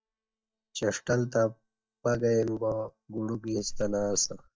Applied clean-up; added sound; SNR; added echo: neural mask model DeepFilterNet 3.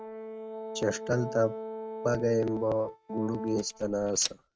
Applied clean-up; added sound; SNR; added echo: neural mask model RNNoise.